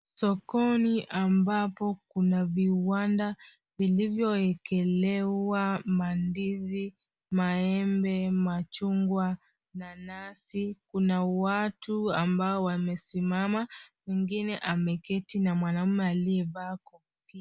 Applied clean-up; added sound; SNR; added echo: none; none; none; none.